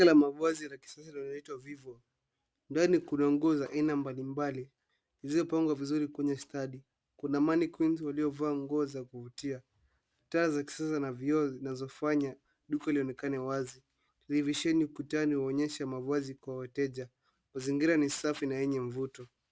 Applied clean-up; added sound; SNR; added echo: none; none; none; none.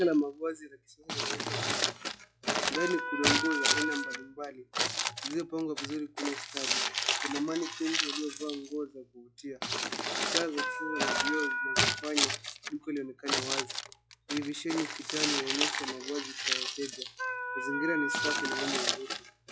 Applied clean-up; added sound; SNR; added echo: classical method log-MMSE.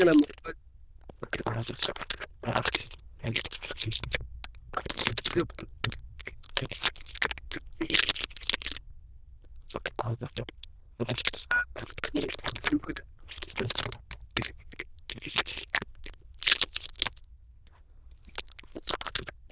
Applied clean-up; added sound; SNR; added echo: neural diffusion model UNIVERSE++.